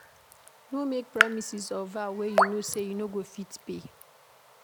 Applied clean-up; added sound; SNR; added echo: none; Raindrop / Drip; -2 dB; none.